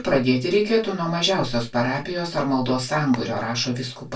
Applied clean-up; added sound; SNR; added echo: none; Telephone; 16 dB; reverberation time 0.2 s.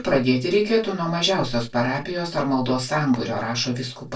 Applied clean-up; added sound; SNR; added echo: neural separator model SepFormer DNS4.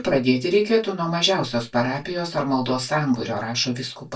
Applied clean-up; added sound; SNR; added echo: neural mask model DeepFilterNet 3.